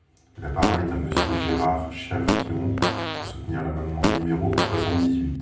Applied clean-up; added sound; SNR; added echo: none; Fart; 2 dB; reverberation time 0.6 s.